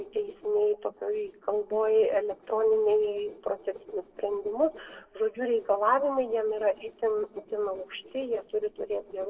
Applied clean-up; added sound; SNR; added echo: neural separator model SepFormer DNS4.